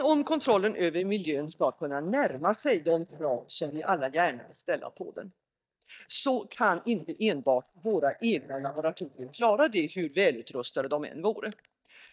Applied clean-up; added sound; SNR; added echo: neural mask model DeepFilterNet 3.